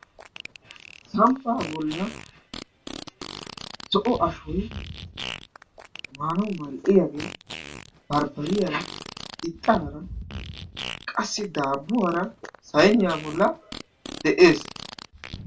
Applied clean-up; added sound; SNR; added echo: none; Fart; 13 dB; reverberation time 0.2 s.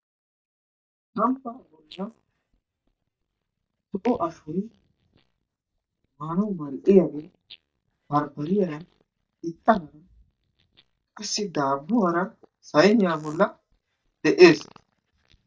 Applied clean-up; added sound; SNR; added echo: neural mask model DeepFilterNet 3.